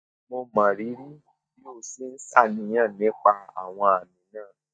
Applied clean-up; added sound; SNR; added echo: neural mask model DeepFilterNet 3.